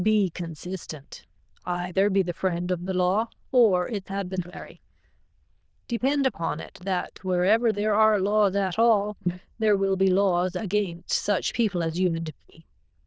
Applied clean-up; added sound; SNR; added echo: neural diffusion model UNIVERSE++.